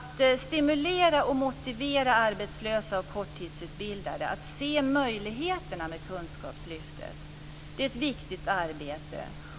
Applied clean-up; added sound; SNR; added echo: none; none; none; none.